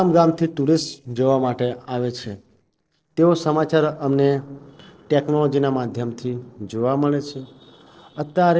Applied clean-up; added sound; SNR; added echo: neural separator model SepFormer DNS4.